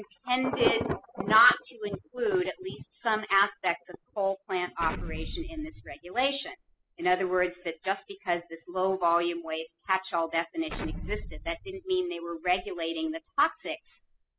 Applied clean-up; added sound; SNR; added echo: classical method spectral subtraction.